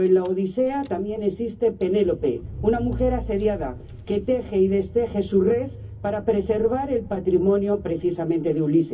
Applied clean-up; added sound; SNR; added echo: none; Engine / Car; 14 dB; reverberation time 0.3 s.